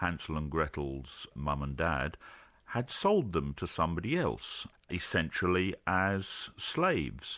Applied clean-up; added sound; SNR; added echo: none; none; none; none.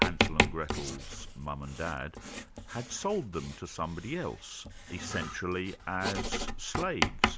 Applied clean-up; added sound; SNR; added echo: none; Writing; -2 dB; none.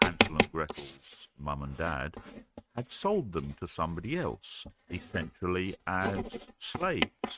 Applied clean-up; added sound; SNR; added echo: neural mask model RNNoise.